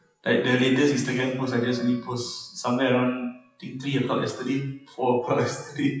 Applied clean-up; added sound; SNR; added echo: classical method WPE with log-MMSE.